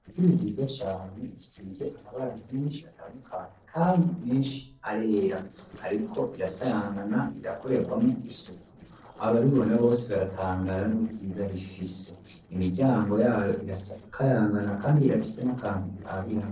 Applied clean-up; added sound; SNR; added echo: neural separator model SepFormer DNS4.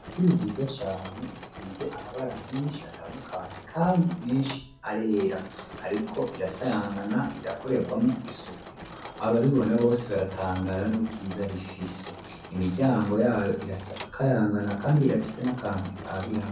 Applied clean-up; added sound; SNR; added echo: none; Mechanisms; 14 dB; reverberation time 0.6 s.